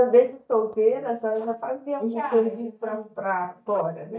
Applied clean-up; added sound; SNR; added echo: neural mask model DeepFilterNet 3.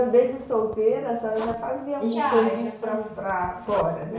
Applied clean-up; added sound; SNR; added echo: none; Zipper (clothing); 18 dB; reverberation time 0.6 s.